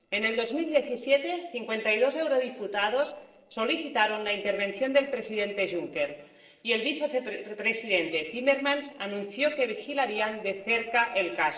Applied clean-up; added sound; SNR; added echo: neural separator model SepFormer DNS4.